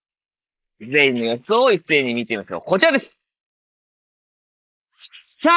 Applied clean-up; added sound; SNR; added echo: neural mask model Resemble Enhance denoiser.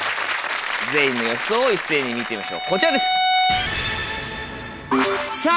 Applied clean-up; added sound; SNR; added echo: none; Bowed string instrument; 2 dB; none.